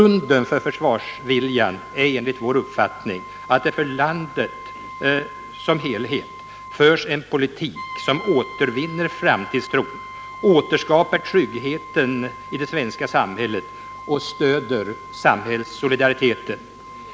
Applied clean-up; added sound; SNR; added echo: none; Brass instrument; 15 dB; none.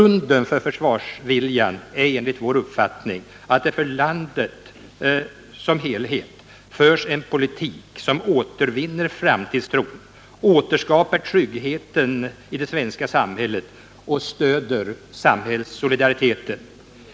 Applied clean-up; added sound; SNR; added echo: none; none; none; none.